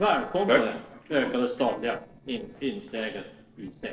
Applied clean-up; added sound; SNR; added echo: neural separator model SepFormer DNS4.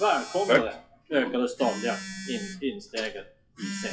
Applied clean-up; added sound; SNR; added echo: classical method WPE with log-MMSE.